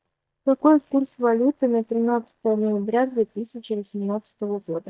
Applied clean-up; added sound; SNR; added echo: neural mask model DeepFilterNet 3.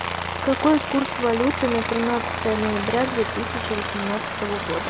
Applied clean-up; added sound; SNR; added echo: none; Aircraft; 3 dB; none.